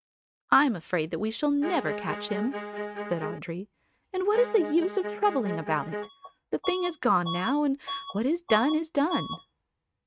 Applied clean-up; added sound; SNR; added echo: neural mask model RNNoise.